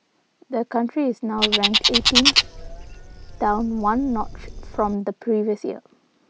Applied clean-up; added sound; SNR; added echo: none; Bird; -2 dB; none.